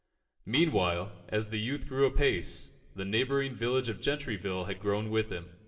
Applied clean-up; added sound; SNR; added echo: none; none; none; reverberation time 0.8 s.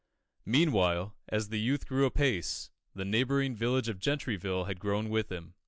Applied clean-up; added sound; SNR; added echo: none; none; none; none.